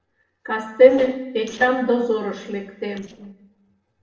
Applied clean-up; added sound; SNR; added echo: neural separator model SepFormer DNS4.